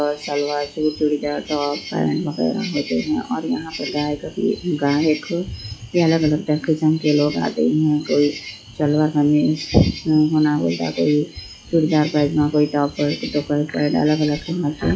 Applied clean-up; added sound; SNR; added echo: classical method log-MMSE.